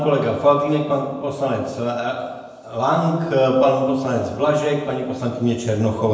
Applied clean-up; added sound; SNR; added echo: none; none; none; reverberation time 0.9 s.